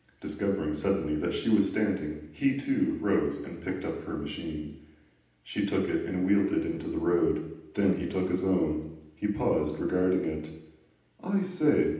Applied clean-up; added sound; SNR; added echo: none; none; none; reverberation time 0.9 s.